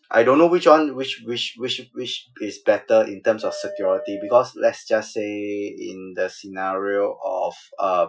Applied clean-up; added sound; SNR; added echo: classical method Wiener filter.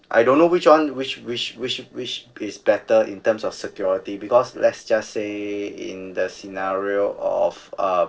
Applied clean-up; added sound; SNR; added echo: neural separator model SepFormer DNS4.